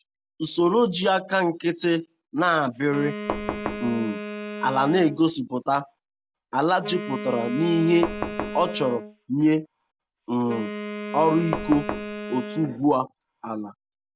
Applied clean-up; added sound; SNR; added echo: none; Wind instrument, woodwind instrument + Knock; 9 dB; none.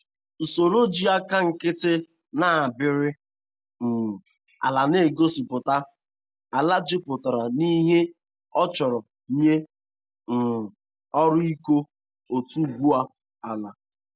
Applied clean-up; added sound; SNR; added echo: none; none; none; none.